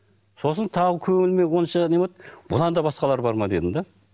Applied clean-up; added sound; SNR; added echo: none; none; none; none.